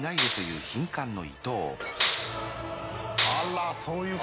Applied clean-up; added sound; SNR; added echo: none; Clapping; -3 dB; none.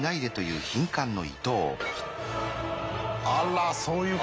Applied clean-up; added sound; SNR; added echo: none; none; none; none.